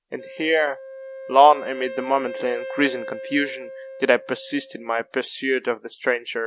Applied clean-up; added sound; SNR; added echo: none; Wind instrument, woodwind instrument; 13 dB; none.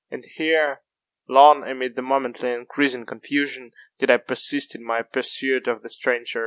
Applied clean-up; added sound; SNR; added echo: none; none; none; none.